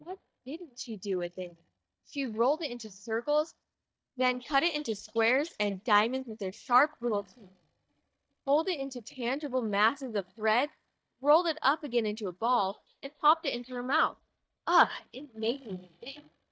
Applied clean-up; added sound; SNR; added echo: neural mask model DeepFilterNet 3.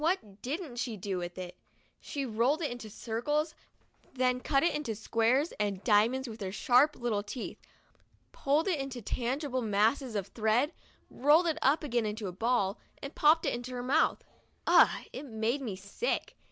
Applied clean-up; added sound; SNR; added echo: none; none; none; none.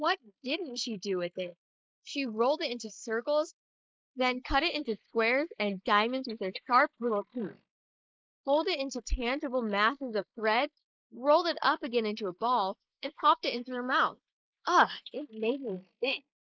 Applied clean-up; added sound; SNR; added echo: neural mask model Resemble Enhance denoiser.